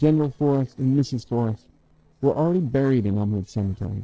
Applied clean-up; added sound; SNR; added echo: neural separator model SepFormer DNS4.